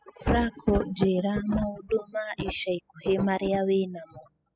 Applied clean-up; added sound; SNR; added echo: classical method spectral subtraction.